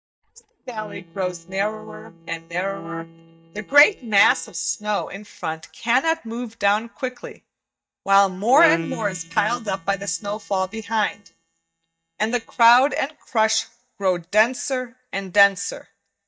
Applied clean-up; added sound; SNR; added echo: neural mask model DeepFilterNet 3.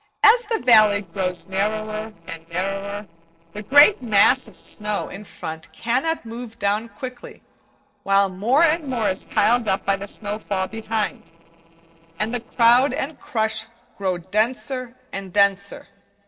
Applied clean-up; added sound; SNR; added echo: neural separator model SepFormer DNS4.